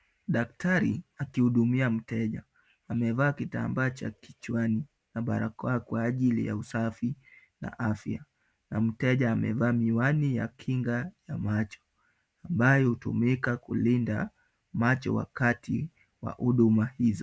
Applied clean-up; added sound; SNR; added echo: none; none; none; none.